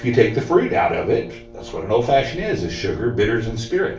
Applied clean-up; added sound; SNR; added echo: none; Brass instrument; 19 dB; reverberation time 0.3 s.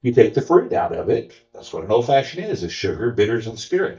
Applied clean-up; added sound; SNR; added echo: neural mask model DeepFilterNet 3.